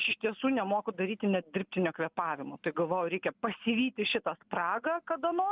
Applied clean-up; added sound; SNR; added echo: none; none; none; none.